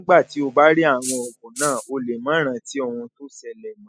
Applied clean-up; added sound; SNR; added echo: classical method spectral subtraction.